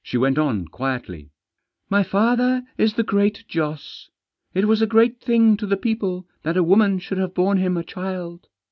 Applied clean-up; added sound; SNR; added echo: none; none; none; none.